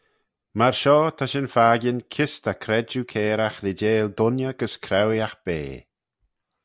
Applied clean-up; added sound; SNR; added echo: none; none; none; none.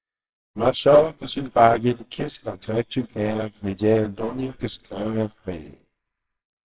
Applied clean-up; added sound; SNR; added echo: neural separator model SepFormer WHAMR!.